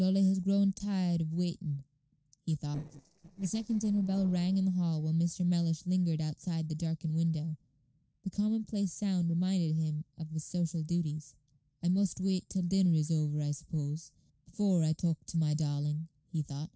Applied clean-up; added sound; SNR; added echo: neural separator model SepFormer DNS4.